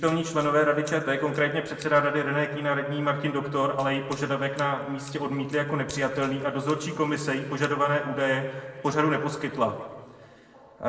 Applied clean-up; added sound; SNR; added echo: neural separator model SepFormer DNS4.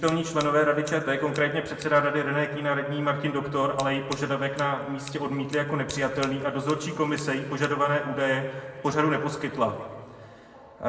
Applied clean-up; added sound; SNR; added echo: none; Scissors; 19 dB; reverberation time 1.5 s.